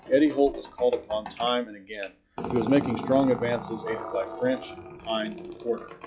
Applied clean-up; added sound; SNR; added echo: classical method log-MMSE.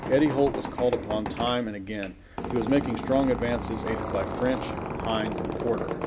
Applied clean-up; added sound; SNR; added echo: none; Squeak; 5 dB; none.